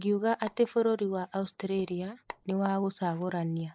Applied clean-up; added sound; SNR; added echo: neural mask model Resemble Enhance denoiser.